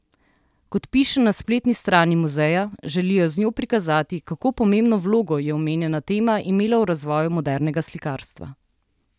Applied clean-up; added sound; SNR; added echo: none; none; none; none.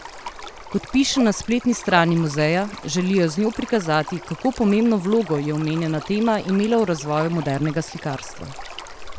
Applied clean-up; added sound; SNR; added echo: none; Stream; 15 dB; none.